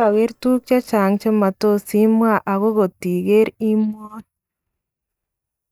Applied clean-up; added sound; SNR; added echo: neural mask model DeepFilterNet 3.